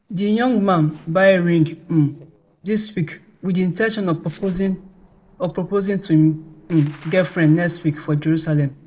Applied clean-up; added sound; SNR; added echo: neural separator model SepFormer DNS4.